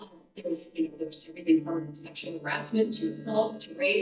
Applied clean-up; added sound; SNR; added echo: neural mask model DeepFilterNet 3.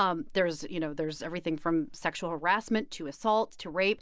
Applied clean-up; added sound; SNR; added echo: none; none; none; none.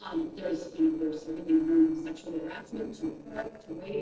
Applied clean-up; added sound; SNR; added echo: neural separator model SepFormer DNS4.